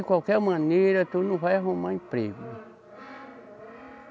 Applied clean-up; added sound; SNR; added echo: none; Brass instrument; 19 dB; none.